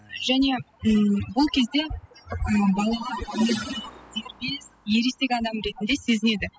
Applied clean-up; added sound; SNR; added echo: classical method spectral subtraction.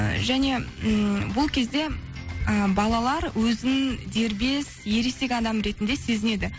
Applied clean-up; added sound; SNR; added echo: none; none; none; none.